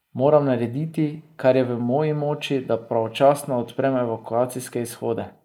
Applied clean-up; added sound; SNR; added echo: neural mask model Resemble Enhance denoiser.